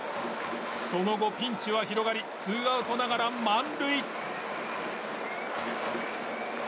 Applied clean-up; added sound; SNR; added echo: none; none; none; none.